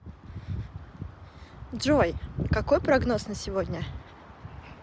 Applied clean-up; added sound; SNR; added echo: none; none; none; none.